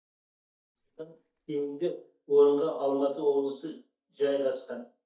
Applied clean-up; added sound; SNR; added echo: neural mask model DeepFilterNet 3.